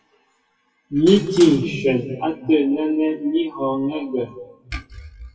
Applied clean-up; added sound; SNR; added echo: classical method WPE with log-MMSE.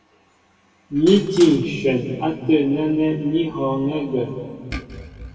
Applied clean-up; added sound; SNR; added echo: none; Cutlery, silverware / Dishes, pots, and pans; 14 dB; reverberation time 2.3 s.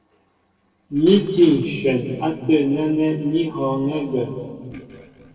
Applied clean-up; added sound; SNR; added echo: neural separator model SepFormer DNS4.